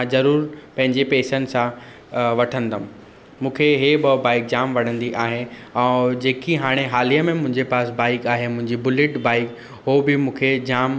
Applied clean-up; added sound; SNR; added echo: none; none; none; none.